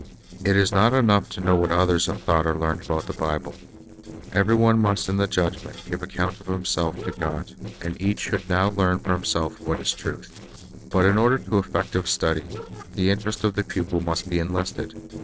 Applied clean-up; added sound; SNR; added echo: neural separator model SepFormer DNS4.